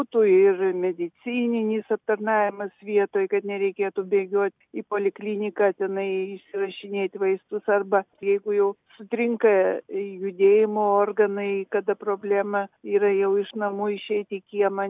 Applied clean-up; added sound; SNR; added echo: none; none; none; none.